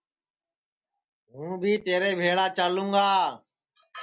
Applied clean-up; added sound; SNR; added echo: none; none; none; none.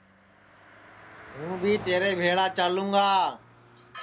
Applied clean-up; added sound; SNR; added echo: none; Car passing by; 18 dB; none.